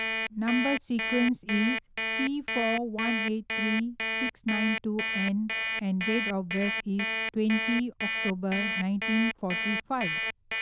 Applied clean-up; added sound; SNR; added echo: neural diffusion model UNIVERSE++.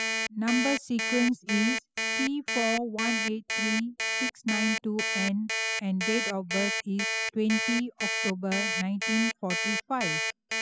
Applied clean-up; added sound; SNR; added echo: classical method spectral subtraction.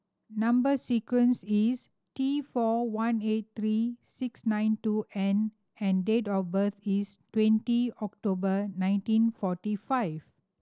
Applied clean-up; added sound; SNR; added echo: none; none; none; none.